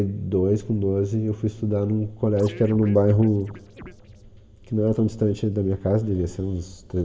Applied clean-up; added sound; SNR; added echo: none; Scratching (performance technique); 19 dB; reverberation time 1.1 s.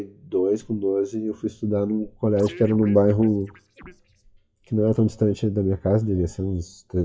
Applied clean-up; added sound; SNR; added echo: classical method WPE with log-MMSE.